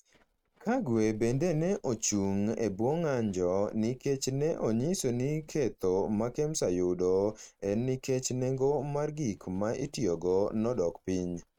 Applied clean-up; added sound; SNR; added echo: neural mask model RNNoise.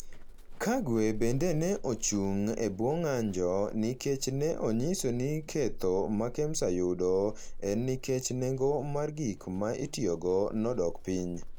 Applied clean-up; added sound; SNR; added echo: none; Livestock, farm animals, working animals; 9 dB; none.